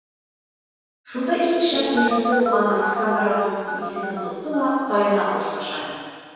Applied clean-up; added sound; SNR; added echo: none; Telephone; 4 dB; reverberation time 1.9 s.